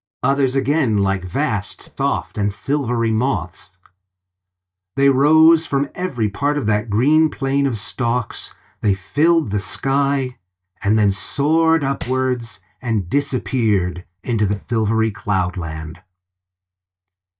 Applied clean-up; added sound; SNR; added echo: neural mask model DeepFilterNet 3.